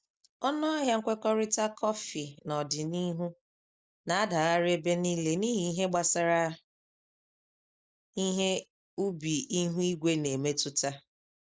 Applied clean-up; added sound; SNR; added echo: none; none; none; none.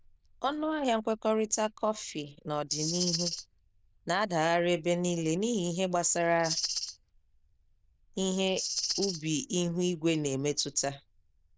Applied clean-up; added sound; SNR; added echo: neural diffusion model UNIVERSE++.